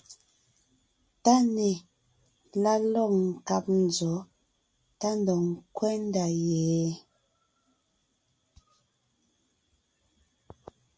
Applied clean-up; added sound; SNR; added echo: none; none; none; none.